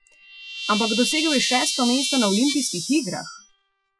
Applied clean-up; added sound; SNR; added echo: classical method Wiener filter.